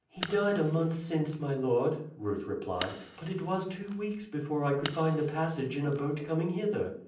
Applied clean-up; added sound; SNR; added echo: none; Fire; 10 dB; reverberation time 0.6 s.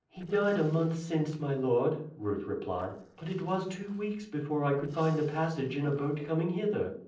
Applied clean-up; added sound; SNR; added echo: neural separator model SepFormer DNS4.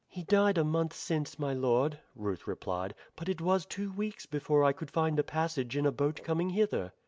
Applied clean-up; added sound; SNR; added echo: none; none; none; none.